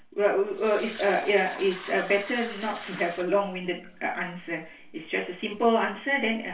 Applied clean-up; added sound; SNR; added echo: none; Fill (with liquid); 15 dB; reverberation time 0.3 s.